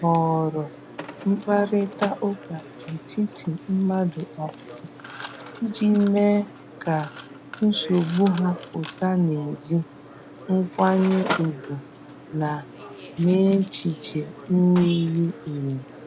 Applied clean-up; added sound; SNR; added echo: none; Mechanisms; 14 dB; none.